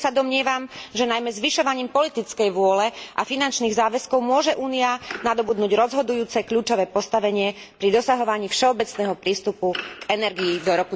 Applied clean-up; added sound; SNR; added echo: none; none; none; none.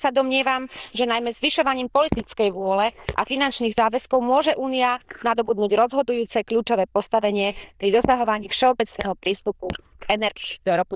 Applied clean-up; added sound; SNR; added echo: neural diffusion model UNIVERSE++.